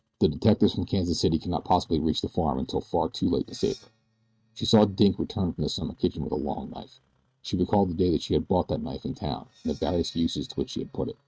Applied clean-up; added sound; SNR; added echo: neural mask model RNNoise.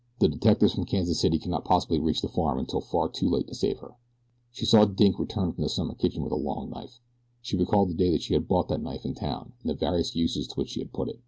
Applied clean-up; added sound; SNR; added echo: none; none; none; none.